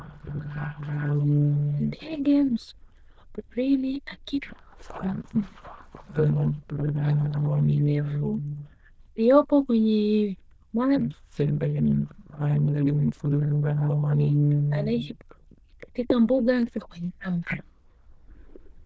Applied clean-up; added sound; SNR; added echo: neural diffusion model UNIVERSE++.